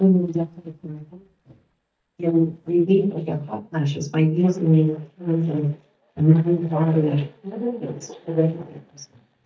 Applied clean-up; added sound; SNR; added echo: neural mask model DeepFilterNet 3.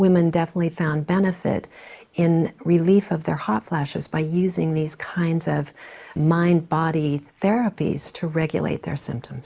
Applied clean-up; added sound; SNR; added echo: none; none; none; none.